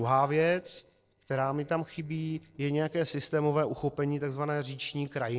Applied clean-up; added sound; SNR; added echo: neural separator model SepFormer DNS4.